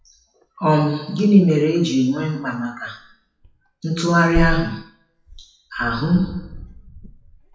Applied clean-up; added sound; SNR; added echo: classical method WPE with log-MMSE.